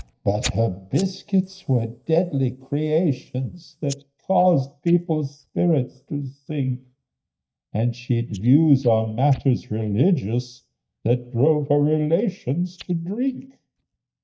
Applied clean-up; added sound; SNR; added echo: neural mask model DeepFilterNet 3.